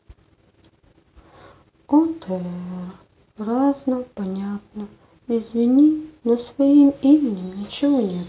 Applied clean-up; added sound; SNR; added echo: none; none; none; none.